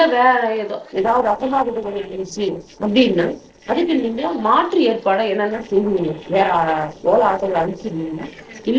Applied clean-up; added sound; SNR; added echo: neural separator model SepFormer DNS4.